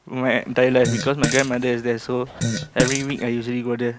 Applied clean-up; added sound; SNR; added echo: none; Fart; 5 dB; none.